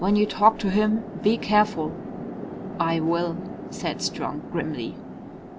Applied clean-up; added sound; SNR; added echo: none; Chatter / Traffic noise, roadway noise / Train; 10 dB; none.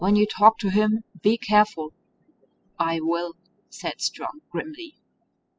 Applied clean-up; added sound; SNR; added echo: classical method spectral subtraction.